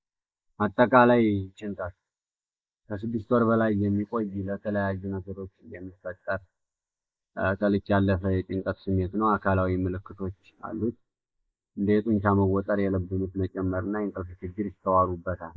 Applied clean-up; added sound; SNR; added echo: neural mask model Resemble Enhance denoiser.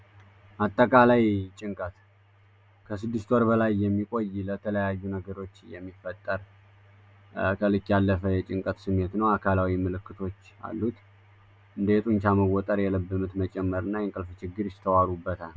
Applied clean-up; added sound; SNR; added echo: none; none; none; none.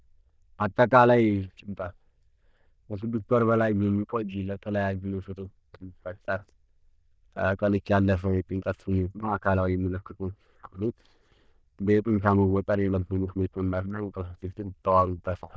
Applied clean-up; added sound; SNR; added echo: neural diffusion model UNIVERSE++.